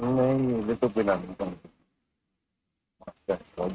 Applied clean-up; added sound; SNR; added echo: neural mask model RNNoise.